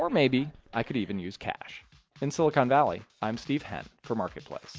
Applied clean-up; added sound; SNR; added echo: none; none; none; none.